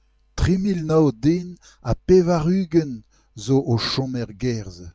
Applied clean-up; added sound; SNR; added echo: none; none; none; none.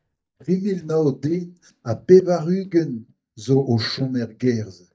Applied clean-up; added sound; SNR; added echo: neural mask model DeepFilterNet 3.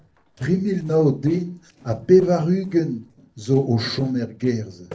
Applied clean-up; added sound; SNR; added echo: neural separator model SepFormer DNS4.